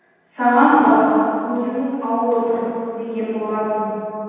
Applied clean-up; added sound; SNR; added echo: none; none; none; reverberation time 2.1 s.